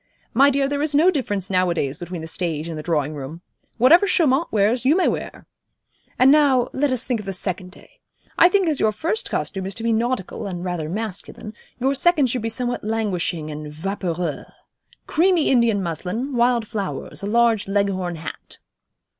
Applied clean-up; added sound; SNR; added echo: none; none; none; none.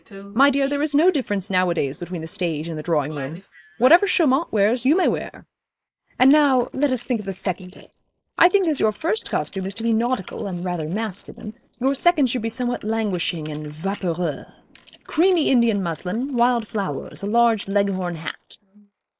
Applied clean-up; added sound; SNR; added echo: neural mask model Resemble Enhance denoiser.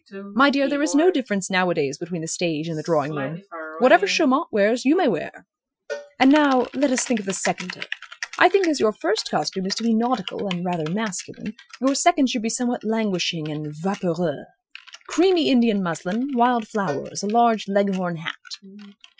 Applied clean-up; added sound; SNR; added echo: classical method Wiener filter.